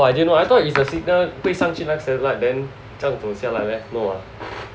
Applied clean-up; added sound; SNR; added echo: none; none; none; none.